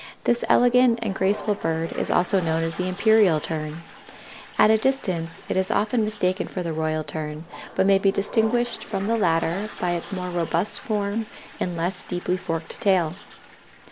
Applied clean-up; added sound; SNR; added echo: none; Toilet flush; 18 dB; none.